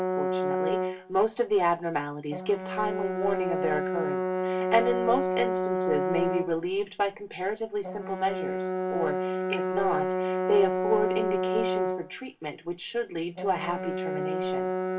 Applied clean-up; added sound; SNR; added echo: none; Brass instrument; 0 dB; reverberation time 0.2 s.